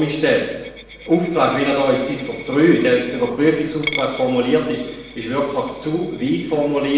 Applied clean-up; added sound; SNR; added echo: none; Coin (dropping); 16 dB; reverberation time 0.9 s.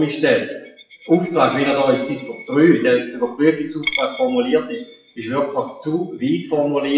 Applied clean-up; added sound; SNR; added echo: classical method WPE with log-MMSE.